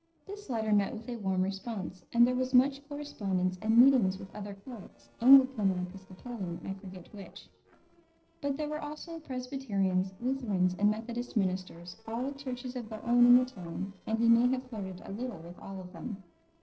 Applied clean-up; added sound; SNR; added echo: neural separator model SepFormer DNS4.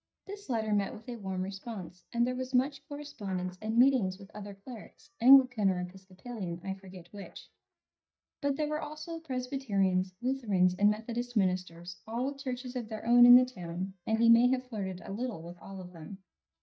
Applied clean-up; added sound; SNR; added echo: neural mask model DeepFilterNet 3.